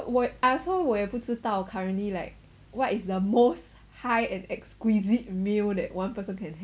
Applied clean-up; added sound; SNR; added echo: none; none; none; none.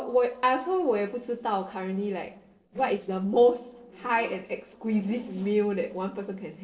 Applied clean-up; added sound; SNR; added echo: neural separator model SepFormer DNS4.